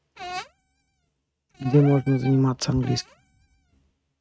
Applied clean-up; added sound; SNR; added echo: neural mask model RNNoise.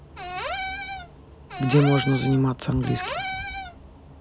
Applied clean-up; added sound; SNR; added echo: none; Cupboard open or close / Door; 8 dB; none.